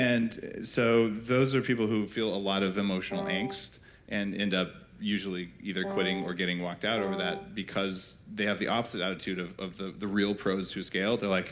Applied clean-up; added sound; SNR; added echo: none; Wind instrument, woodwind instrument; 7 dB; none.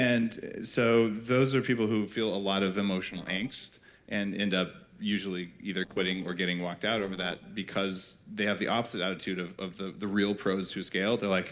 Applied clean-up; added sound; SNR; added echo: neural separator model SepFormer DNS4.